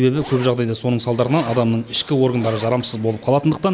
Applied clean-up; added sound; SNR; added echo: none; Zipper (clothing); 19 dB; none.